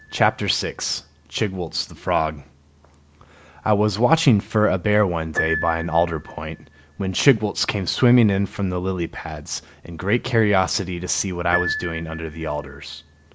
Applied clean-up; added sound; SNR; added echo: none; Piano; 14 dB; none.